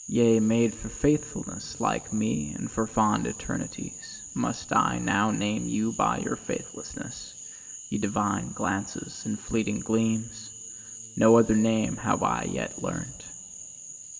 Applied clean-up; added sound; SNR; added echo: none; Frog; 14 dB; reverberation time 0.6 s.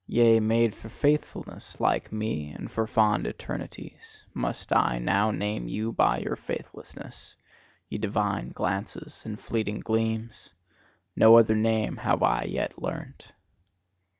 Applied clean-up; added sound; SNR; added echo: none; none; none; none.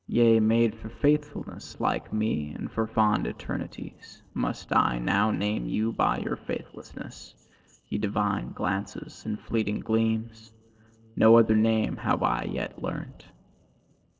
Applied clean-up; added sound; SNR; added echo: neural separator model SepFormer DNS4.